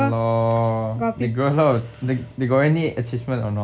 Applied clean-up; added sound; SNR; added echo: none; none; none; none.